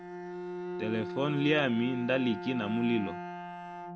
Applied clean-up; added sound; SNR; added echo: none; Bowed string instrument; 7 dB; none.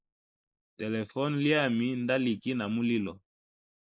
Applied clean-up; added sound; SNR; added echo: neural mask model Resemble Enhance denoiser.